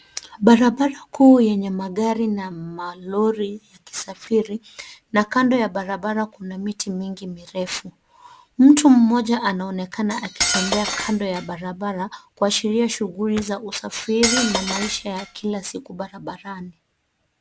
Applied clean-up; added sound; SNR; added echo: none; Cutlery, silverware; 5 dB; none.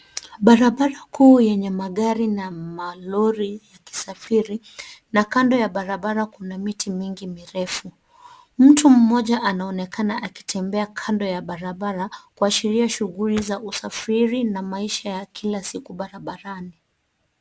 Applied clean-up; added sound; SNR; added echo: none; none; none; none.